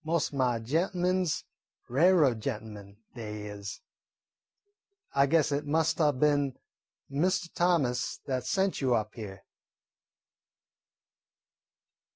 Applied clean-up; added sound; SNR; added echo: none; none; none; none.